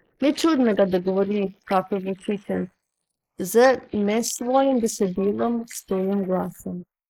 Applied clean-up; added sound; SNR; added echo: neural mask model Resemble Enhance denoiser.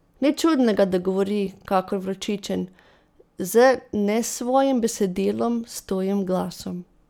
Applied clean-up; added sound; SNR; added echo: none; none; none; none.